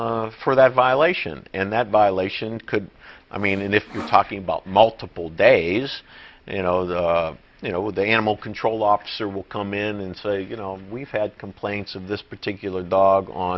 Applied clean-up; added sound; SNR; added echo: none; Sawing; 17 dB; none.